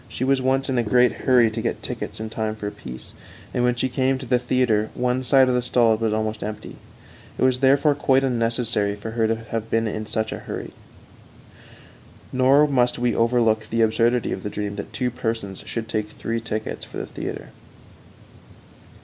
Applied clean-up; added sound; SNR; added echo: none; none; none; none.